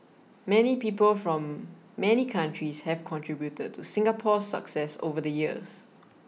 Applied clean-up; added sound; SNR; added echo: none; none; none; none.